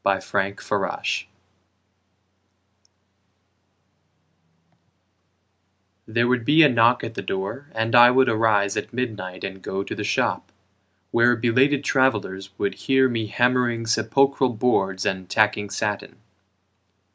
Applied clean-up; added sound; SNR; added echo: none; none; none; none.